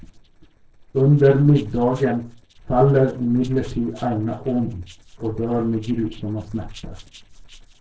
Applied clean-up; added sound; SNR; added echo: neural separator model SepFormer DNS4.